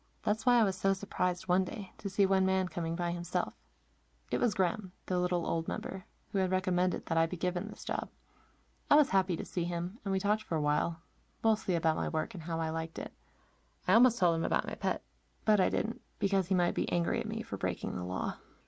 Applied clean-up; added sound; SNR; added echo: none; none; none; none.